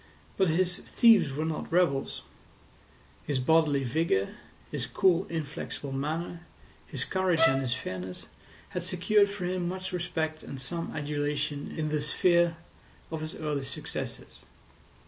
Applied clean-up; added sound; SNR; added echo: none; Bowed string instrument; 2 dB; none.